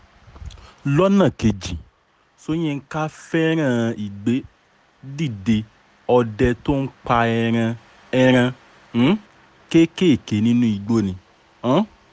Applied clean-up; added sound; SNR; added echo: none; none; none; none.